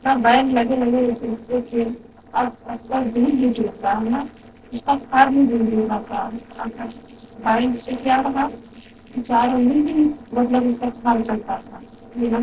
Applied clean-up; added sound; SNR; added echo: neural separator model SepFormer DNS4.